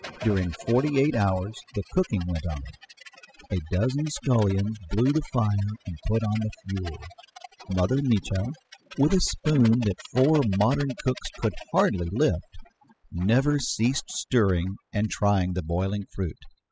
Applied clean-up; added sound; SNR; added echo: classical method spectral subtraction.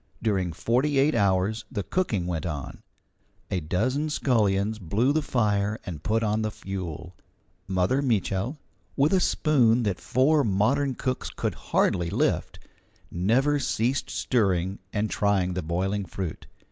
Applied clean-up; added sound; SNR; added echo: none; none; none; none.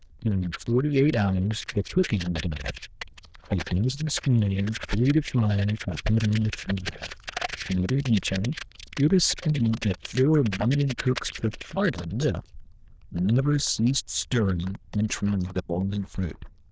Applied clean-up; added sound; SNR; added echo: neural diffusion model UNIVERSE++.